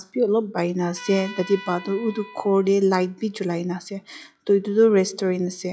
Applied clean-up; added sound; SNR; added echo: classical method log-MMSE.